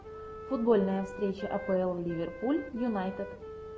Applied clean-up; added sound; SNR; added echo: none; Wind instrument, woodwind instrument; 12 dB; none.